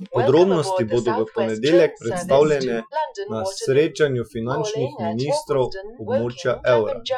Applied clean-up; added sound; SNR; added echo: classical method Wiener filter.